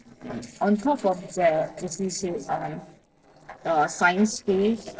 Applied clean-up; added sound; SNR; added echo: neural separator model SepFormer DNS4.